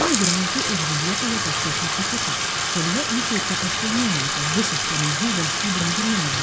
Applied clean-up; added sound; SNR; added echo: none; Bathtub (filling or washing); -3 dB; none.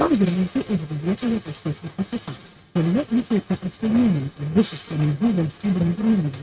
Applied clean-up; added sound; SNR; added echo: neural mask model RNNoise.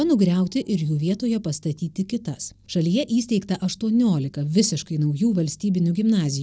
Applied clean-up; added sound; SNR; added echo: none; none; none; none.